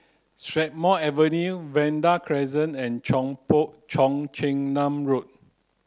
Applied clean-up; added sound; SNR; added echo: none; none; none; none.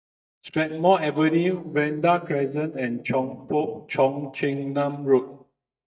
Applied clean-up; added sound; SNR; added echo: neural mask model DeepFilterNet 3.